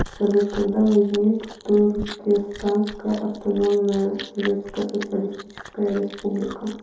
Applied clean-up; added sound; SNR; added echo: none; Chewing, mastication; 15 dB; reverberation time 2.6 s.